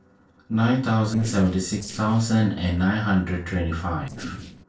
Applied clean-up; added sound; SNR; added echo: neural separator model SepFormer DNS4.